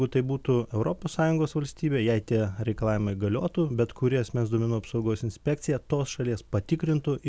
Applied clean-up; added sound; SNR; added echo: none; none; none; none.